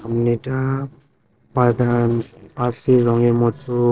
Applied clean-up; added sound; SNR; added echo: neural separator model SepFormer DNS4.